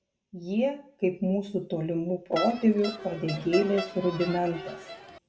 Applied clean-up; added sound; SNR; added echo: none; Crowd; 9 dB; reverberation time 0.4 s.